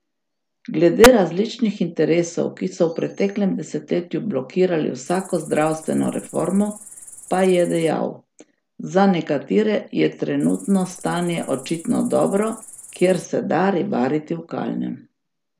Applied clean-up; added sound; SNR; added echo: none; Cricket; 20 dB; none.